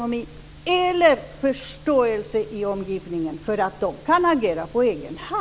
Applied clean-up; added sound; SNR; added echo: none; none; none; none.